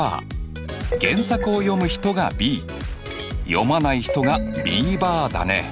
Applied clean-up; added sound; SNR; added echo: none; none; none; none.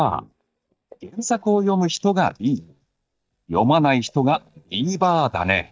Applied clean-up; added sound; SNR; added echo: neural mask model DeepFilterNet 3.